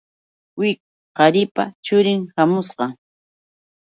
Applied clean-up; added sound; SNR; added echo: none; none; none; none.